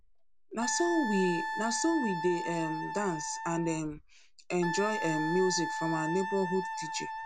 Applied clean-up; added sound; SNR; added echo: none; Wind instrument, woodwind instrument; 4 dB; none.